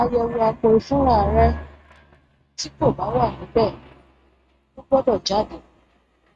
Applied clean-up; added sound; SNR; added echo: neural mask model RNNoise.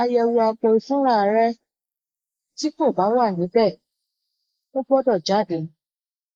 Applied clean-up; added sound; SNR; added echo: neural mask model Resemble Enhance denoiser.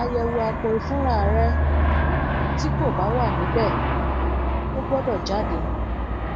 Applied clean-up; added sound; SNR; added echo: none; Aircraft; -5 dB; none.